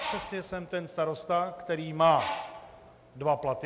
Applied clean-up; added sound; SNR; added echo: none; Bird; 12 dB; none.